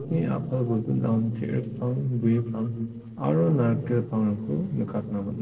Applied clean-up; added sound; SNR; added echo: neural separator model SepFormer DNS4.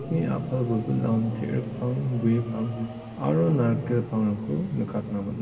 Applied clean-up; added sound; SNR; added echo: none; Subway, metro, underground; 17 dB; reverberation time 2.6 s.